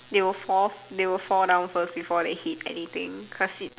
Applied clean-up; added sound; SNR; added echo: none; none; none; none.